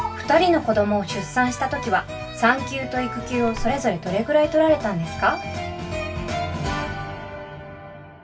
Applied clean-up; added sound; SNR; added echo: none; Bird; 6 dB; reverberation time 0.2 s.